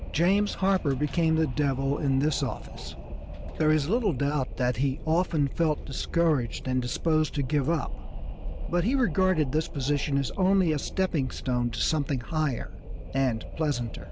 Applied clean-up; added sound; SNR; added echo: none; Wind; 8 dB; none.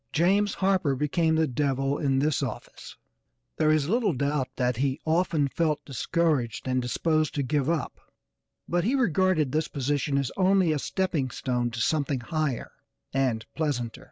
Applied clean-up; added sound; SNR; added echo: none; none; none; none.